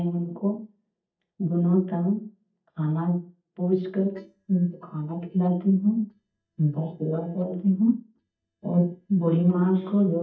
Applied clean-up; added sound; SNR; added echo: neural mask model DeepFilterNet 3.